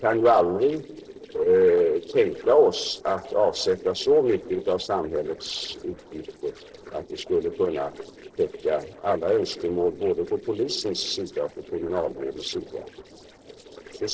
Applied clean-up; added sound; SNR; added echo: neural separator model SepFormer DNS4.